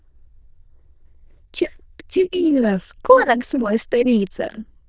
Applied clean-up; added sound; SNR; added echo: neural diffusion model UNIVERSE++.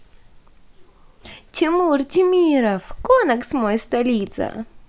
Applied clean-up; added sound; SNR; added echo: none; none; none; none.